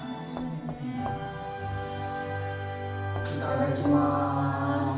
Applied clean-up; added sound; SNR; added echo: none; Knock; 16 dB; reverberation time 1.2 s.